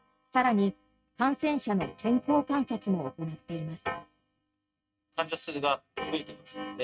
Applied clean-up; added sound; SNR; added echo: neural mask model RNNoise.